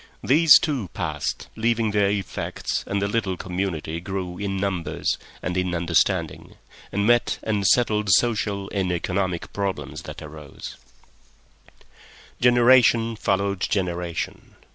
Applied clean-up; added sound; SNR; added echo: none; none; none; none.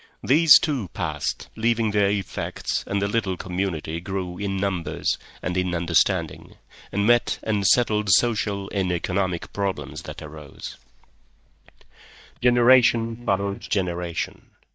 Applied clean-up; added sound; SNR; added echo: neural mask model DeepFilterNet 3.